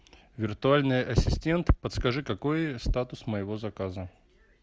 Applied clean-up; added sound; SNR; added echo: none; none; none; none.